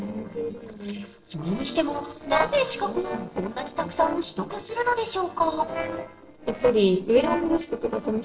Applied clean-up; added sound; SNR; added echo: neural separator model SepFormer DNS4.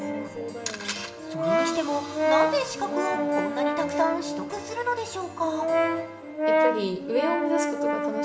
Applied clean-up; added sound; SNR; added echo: none; Brass instrument; -3 dB; reverberation time 1.0 s.